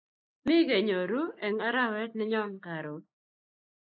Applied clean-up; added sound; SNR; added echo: neural mask model Resemble Enhance denoiser.